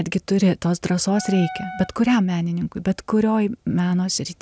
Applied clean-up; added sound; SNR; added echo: none; Wind instrument, woodwind instrument; 14 dB; none.